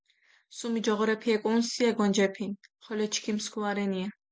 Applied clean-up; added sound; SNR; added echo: none; none; none; none.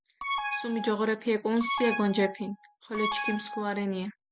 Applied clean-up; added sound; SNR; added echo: none; Alarm; 5 dB; none.